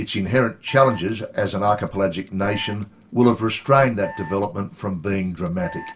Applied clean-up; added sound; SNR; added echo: none; Alarm; 18 dB; reverberation time 0.2 s.